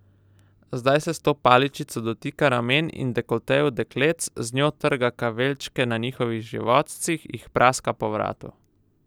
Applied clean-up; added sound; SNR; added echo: none; none; none; none.